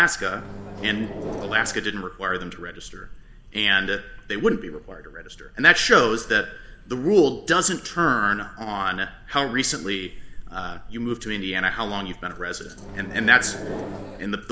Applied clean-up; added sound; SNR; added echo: none; Microwave oven; 10 dB; reverberation time 0.3 s.